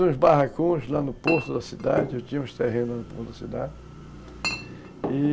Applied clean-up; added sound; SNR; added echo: none; Chink, clink; 11 dB; none.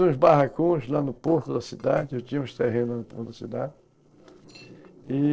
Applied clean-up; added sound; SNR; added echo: neural separator model SepFormer DNS4.